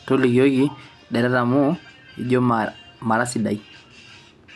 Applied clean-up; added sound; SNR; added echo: none; none; none; none.